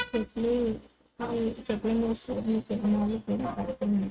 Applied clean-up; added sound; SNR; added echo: neural mask model RNNoise.